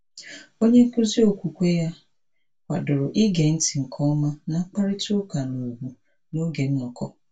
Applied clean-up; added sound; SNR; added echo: none; none; none; reverberation time 0.1 s.